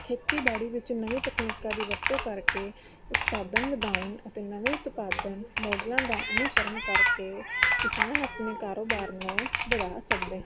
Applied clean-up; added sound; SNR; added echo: none; Meow + Computer keyboard; -4 dB; none.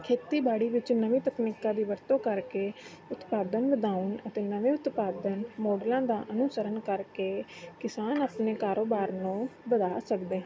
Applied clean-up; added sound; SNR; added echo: none; none; none; none.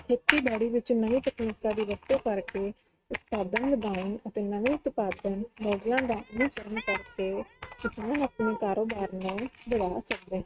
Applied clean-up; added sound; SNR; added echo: neural mask model RNNoise.